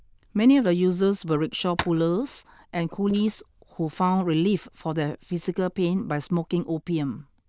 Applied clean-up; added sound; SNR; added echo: neural diffusion model UNIVERSE++.